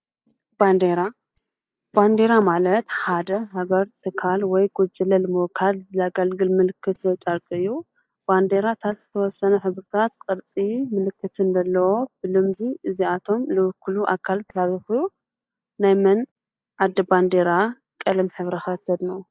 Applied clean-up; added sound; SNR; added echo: neural mask model DeepFilterNet 3.